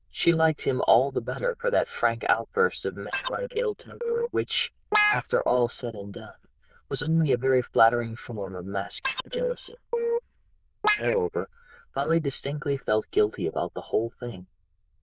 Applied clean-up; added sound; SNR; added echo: neural diffusion model UNIVERSE++.